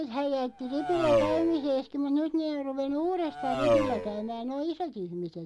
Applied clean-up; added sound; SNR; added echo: none; Race car, auto racing; 0 dB; none.